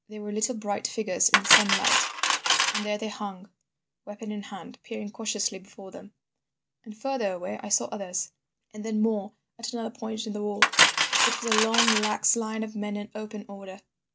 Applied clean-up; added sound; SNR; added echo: none; Cutlery, silverware; -4 dB; none.